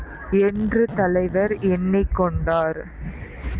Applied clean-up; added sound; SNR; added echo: none; Zipper (clothing); 16 dB; none.